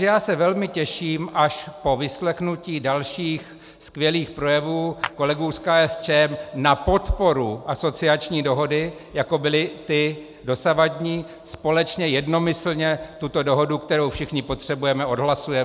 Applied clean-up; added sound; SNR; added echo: none; Clapping; 14 dB; none.